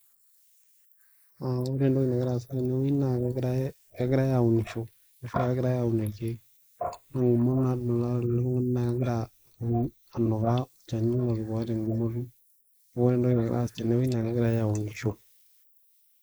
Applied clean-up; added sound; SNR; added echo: neural mask model Resemble Enhance denoiser.